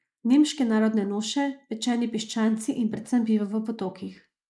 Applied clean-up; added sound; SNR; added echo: neural mask model Resemble Enhance denoiser.